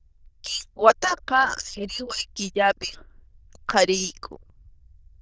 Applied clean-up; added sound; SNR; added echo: neural diffusion model UNIVERSE++.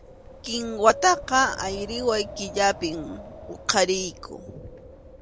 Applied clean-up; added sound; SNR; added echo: none; Wind; 15 dB; none.